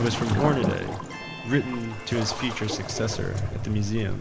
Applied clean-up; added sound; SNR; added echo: none; Waves, surf; 4 dB; none.